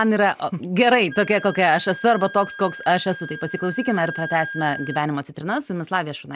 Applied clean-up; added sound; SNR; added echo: none; Wind instrument, woodwind instrument; 15 dB; none.